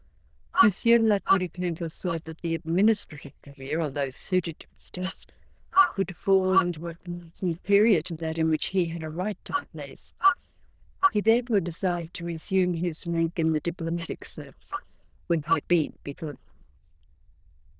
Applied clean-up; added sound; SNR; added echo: neural diffusion model UNIVERSE++.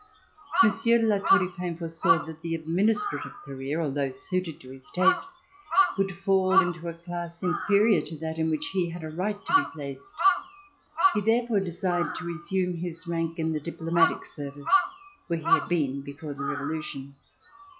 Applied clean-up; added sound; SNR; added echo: classical method log-MMSE.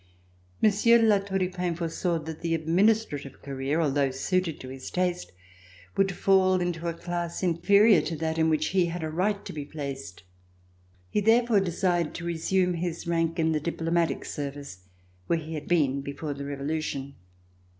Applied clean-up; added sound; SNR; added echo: none; none; none; none.